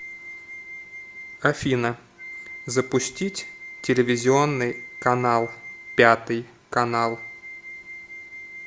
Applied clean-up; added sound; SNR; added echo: none; Wind instrument, woodwind instrument; 15 dB; none.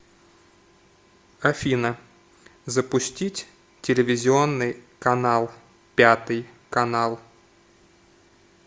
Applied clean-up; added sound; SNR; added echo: none; none; none; none.